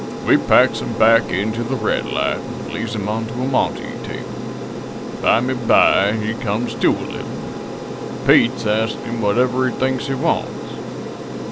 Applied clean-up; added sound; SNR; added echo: none; Aircraft; 7 dB; none.